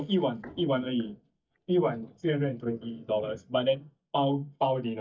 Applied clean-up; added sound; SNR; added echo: neural mask model DeepFilterNet 3.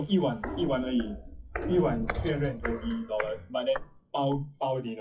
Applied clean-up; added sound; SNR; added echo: classical method WPE with log-MMSE.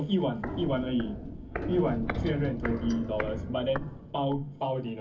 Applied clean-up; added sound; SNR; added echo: none; Walk, footsteps; 6 dB; reverberation time 0.3 s.